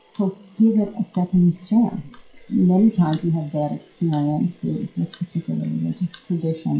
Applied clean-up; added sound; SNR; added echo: classical method WPE with log-MMSE.